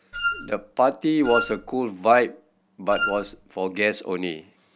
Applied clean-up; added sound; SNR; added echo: none; Wind instrument, woodwind instrument; 5 dB; none.